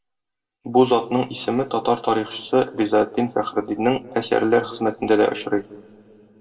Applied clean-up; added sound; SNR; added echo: none; none; none; reverberation time 1.6 s.